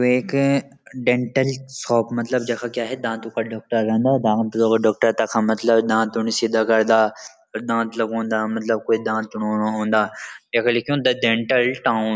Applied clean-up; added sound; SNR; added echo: none; none; none; none.